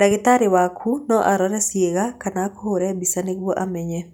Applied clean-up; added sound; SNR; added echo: none; none; none; none.